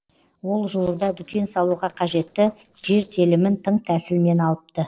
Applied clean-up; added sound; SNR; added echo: neural separator model SepFormer DNS4.